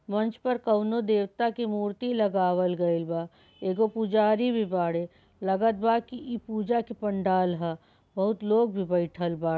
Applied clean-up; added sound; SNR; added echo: none; none; none; none.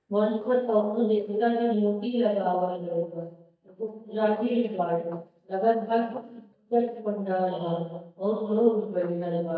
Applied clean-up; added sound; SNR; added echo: neural mask model DeepFilterNet 3.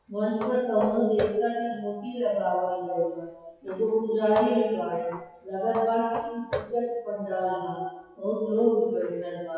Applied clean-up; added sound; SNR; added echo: classical method WPE with log-MMSE.